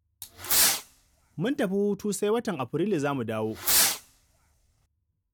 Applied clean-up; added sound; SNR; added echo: none; Fireworks; -3 dB; none.